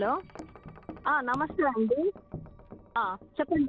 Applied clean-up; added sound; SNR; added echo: none; Wind chime; 16 dB; none.